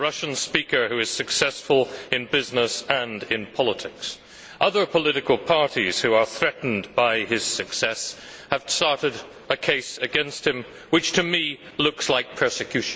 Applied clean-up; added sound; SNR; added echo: none; none; none; none.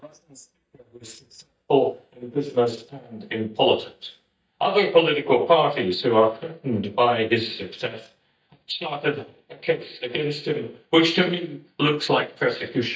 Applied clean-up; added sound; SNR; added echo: neural mask model DeepFilterNet 3.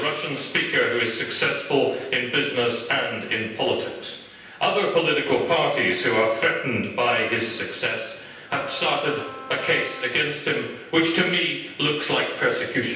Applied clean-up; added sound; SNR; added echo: none; Wind instrument, woodwind instrument; 16 dB; reverberation time 0.9 s.